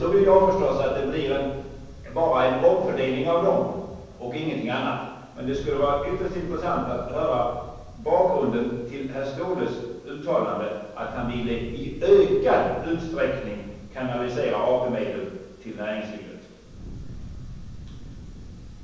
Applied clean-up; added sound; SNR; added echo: none; Fire; 16 dB; reverberation time 1.1 s.